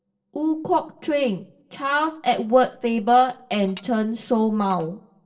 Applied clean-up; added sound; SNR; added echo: neural separator model SepFormer DNS4.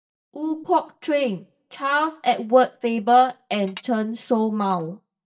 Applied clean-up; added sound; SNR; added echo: neural mask model DeepFilterNet 3.